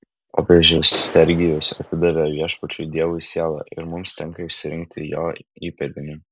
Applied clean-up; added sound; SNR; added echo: none; Clapping; 18 dB; none.